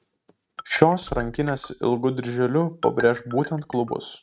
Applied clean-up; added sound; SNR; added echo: neural mask model RNNoise.